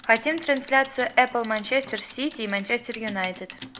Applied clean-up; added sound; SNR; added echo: none; Typing; 18 dB; none.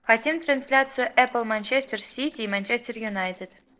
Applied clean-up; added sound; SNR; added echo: neural separator model SepFormer DNS4.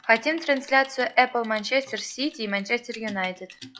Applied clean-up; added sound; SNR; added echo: classical method log-MMSE.